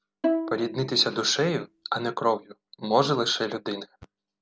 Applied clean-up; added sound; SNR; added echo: none; Bowed string instrument; 5 dB; none.